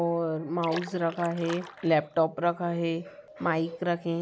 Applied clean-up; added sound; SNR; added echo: none; Splash, splatter; 14 dB; none.